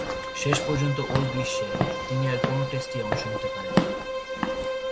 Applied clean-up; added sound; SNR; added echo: none; Bowed string instrument + Walk, footsteps / Siren; -2 dB; none.